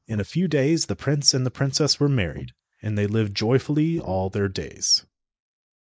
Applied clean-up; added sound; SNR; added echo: neural mask model Resemble Enhance denoiser.